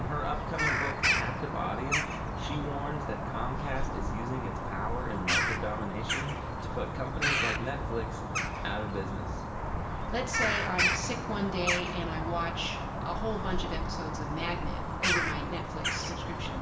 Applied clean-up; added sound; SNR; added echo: none; Bird vocalization, bird call, bird song; -4 dB; reverberation time 1.0 s.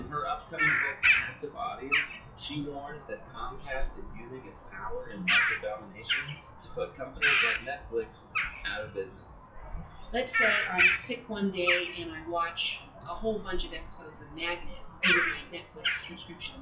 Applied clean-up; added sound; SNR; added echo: classical method WPE with log-MMSE.